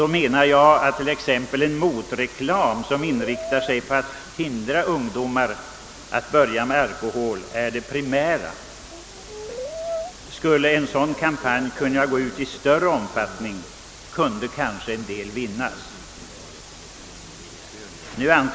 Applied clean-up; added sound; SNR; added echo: none; Brass instrument; 10 dB; none.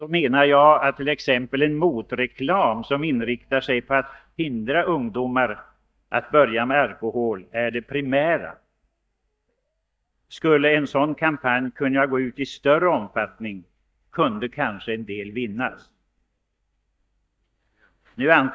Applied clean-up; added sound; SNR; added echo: neural mask model DeepFilterNet 3.